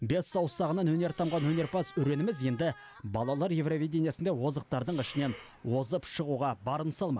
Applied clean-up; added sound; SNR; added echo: none; Breathing; 18 dB; none.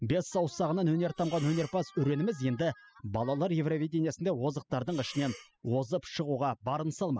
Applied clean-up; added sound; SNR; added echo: classical method spectral subtraction.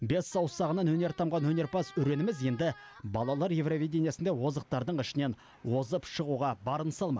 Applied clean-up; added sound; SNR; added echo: none; none; none; none.